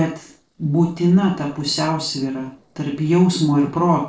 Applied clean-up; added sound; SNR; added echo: neural separator model SepFormer DNS4.